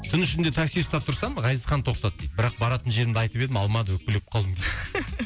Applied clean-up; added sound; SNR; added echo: none; none; none; none.